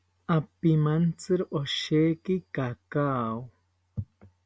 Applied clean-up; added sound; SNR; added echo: none; none; none; none.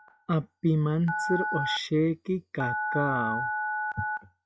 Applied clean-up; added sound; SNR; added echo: classical method log-MMSE.